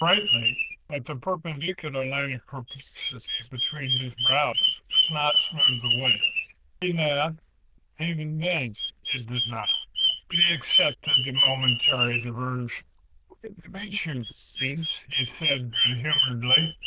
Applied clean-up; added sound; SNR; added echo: neural diffusion model UNIVERSE++.